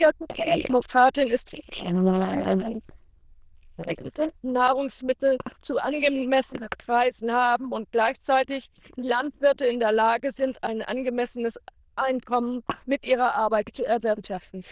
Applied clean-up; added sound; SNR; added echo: neural diffusion model UNIVERSE++.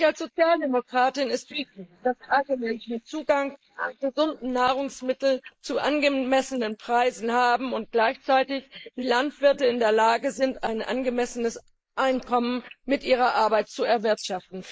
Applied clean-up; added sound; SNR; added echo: neural mask model Resemble Enhance denoiser.